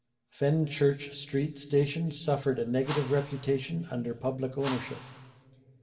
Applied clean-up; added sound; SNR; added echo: none; Whoosh, swoosh, swish; 13 dB; reverberation time 1.3 s.